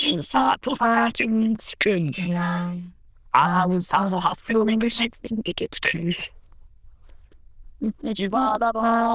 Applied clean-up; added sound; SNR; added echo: neural diffusion model UNIVERSE++.